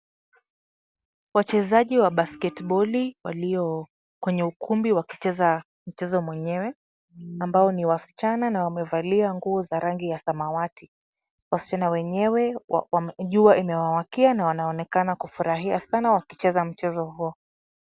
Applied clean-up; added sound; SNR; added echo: none; none; none; none.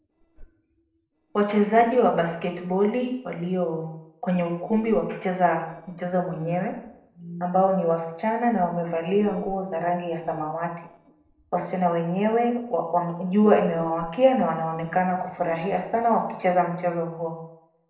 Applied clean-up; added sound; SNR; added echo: neural separator model SepFormer DNS4.